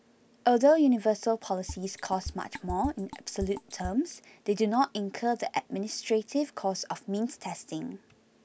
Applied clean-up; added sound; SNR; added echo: none; Drum kit; 12 dB; none.